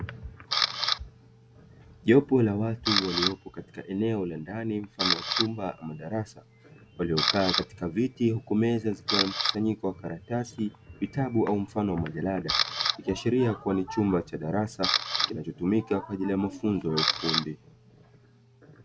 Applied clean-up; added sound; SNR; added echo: none; Camera; 5 dB; none.